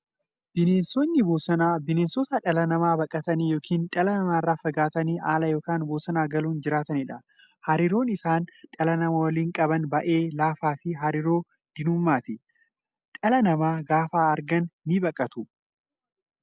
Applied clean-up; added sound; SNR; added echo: none; none; none; none.